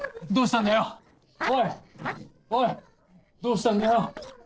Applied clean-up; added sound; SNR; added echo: neural separator model SepFormer DNS4.